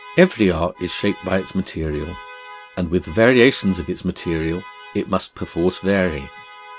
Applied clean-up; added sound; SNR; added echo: none; Alarm; 20 dB; none.